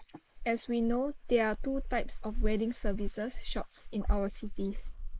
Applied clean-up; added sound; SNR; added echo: neural mask model Resemble Enhance denoiser.